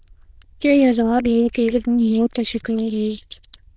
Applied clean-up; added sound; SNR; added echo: neural diffusion model UNIVERSE++.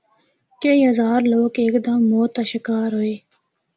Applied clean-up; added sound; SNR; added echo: none; none; none; none.